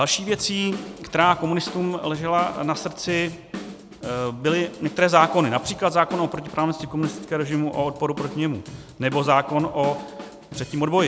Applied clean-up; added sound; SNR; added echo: none; Drum / Drum kit; 15 dB; none.